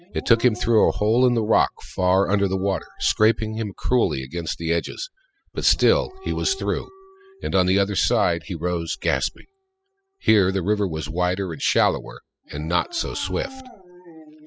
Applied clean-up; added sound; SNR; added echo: classical method spectral subtraction.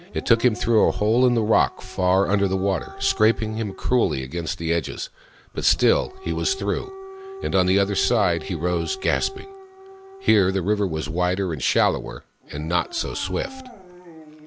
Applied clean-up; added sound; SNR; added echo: none; Siren / Dog; 17 dB; none.